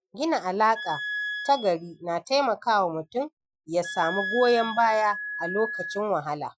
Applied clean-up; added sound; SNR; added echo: classical method Wiener filter.